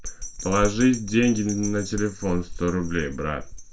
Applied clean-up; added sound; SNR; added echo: none; Bell; 9 dB; reverberation time 0.2 s.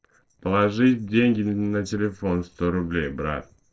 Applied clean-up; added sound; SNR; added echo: neural separator model SepFormer DNS4.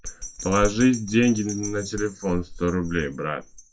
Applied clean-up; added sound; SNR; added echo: classical method WPE with log-MMSE.